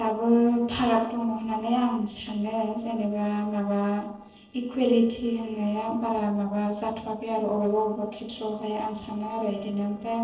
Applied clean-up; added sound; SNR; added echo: neural separator model SepFormer DNS4.